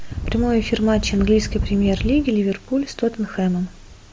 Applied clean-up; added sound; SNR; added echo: none; Wind; 5 dB; none.